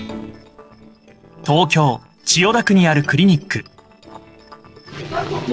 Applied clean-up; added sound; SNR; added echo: neural separator model SepFormer DNS4.